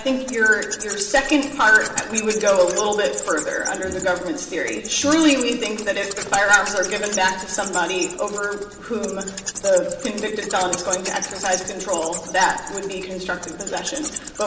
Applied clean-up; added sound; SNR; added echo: none; Wild animals; 9 dB; reverberation time 0.9 s.